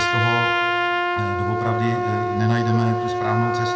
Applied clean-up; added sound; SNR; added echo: none; Trumpet; -2 dB; reverberation time 1.9 s.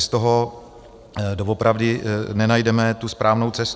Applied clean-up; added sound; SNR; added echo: none; none; none; none.